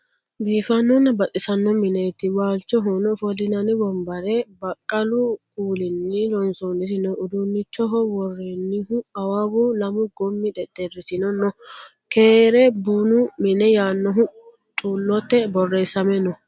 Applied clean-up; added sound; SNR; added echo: none; none; none; none.